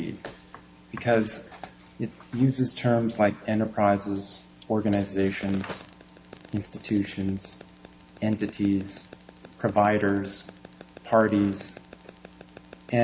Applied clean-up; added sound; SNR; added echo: none; none; none; none.